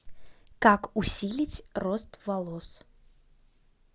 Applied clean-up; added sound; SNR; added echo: none; none; none; none.